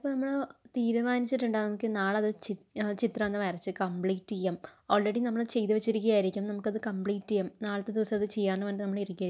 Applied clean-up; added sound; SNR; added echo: none; none; none; none.